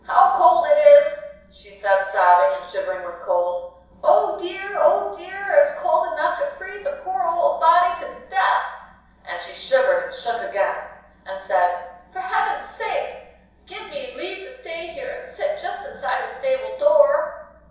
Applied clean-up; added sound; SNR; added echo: none; none; none; reverberation time 0.7 s.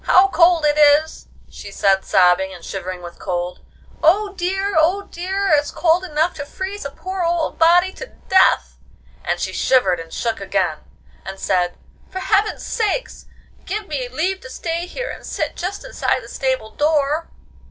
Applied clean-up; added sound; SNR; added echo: none; none; none; none.